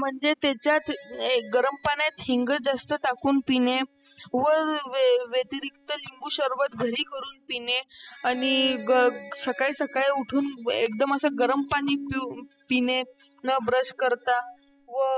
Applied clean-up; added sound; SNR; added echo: classical method spectral subtraction.